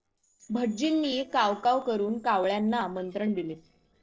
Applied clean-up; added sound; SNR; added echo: neural separator model SepFormer DNS4.